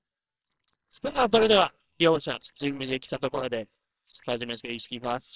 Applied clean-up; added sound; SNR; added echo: neural separator model SepFormer WHAMR!.